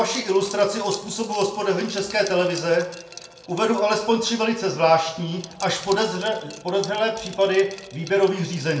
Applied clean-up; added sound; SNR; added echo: none; Liquid; 19 dB; reverberation time 0.7 s.